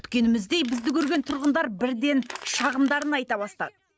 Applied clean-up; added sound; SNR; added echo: neural mask model RNNoise.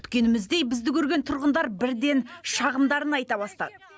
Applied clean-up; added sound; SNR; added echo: none; none; none; none.